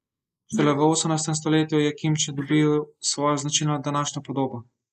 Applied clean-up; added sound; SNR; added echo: neural mask model Resemble Enhance denoiser.